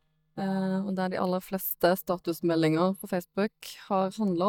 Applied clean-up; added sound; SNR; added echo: neural mask model DeepFilterNet 3.